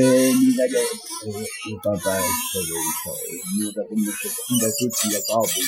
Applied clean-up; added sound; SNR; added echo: classical method Wiener filter.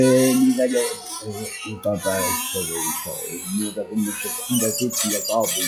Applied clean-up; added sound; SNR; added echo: classical method log-MMSE.